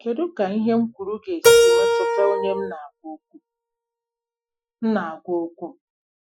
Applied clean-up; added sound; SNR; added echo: classical method Wiener filter.